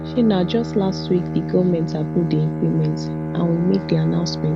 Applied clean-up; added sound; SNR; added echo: none; Bowed string instrument; 5 dB; none.